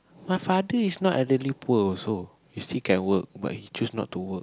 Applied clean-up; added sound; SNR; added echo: none; none; none; none.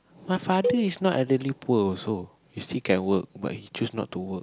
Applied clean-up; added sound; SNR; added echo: none; Cowbell; 7 dB; none.